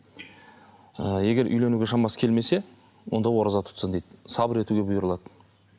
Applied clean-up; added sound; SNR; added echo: none; none; none; none.